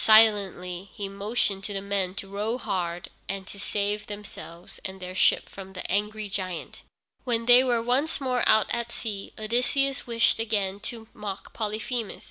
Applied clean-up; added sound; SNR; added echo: none; none; none; none.